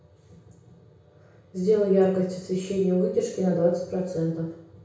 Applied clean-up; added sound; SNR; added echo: none; none; none; reverberation time 0.6 s.